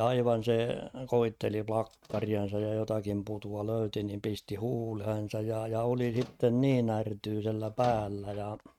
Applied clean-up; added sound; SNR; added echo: neural mask model RNNoise.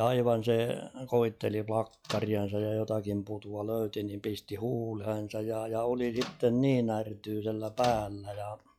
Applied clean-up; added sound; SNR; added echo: classical method log-MMSE.